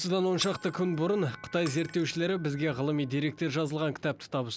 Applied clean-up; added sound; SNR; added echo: none; Shatter + Bell; 19 dB; none.